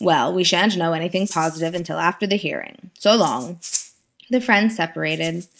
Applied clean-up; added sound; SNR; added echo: neural mask model RNNoise.